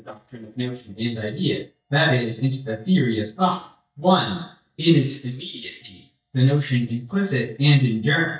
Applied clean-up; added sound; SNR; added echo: neural mask model DeepFilterNet 3.